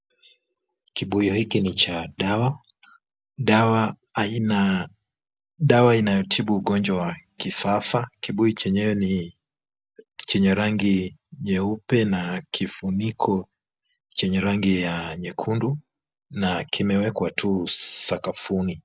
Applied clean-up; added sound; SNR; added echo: none; none; none; none.